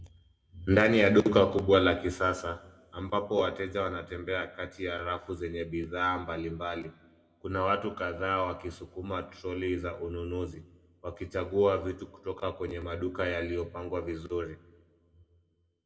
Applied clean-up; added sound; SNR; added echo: none; none; none; reverberation time 1.1 s.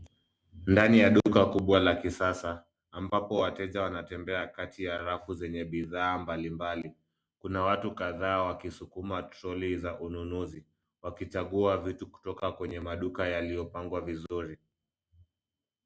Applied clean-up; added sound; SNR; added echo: none; none; none; none.